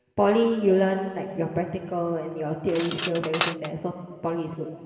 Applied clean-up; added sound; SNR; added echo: none; Cutlery, silverware; 5 dB; reverberation time 2.5 s.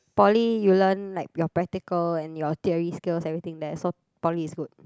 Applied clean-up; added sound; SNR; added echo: none; none; none; none.